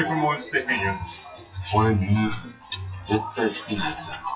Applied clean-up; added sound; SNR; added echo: classical method WPE with log-MMSE.